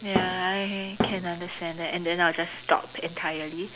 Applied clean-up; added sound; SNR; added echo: none; Thump, thud; 2 dB; none.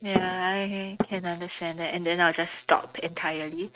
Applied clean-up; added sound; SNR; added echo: neural mask model RNNoise.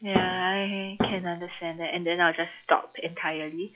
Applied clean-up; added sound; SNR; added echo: classical method log-MMSE.